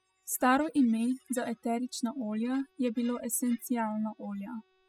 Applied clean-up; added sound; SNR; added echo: classical method spectral subtraction.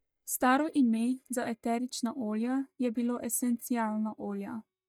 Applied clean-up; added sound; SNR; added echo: neural mask model DeepFilterNet 3.